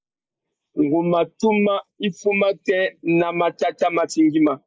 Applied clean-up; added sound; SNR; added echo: neural mask model Resemble Enhance denoiser.